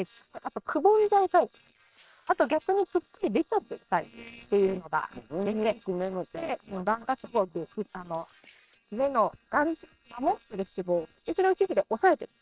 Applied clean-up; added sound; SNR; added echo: neural separator model SepFormer WHAM!.